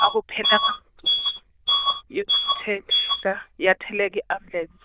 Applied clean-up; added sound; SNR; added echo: neural diffusion model UNIVERSE++.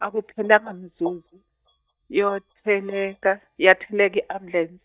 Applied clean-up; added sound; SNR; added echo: neural mask model DeepFilterNet 3.